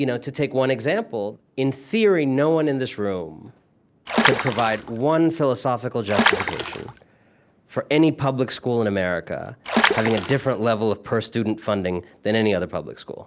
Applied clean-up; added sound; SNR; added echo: none; Water / Splash, splatter; 0 dB; none.